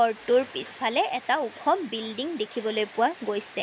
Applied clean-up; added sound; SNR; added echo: none; none; none; none.